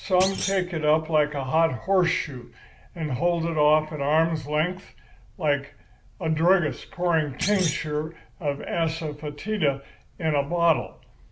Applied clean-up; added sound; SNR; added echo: none; Thump, thud; 9 dB; none.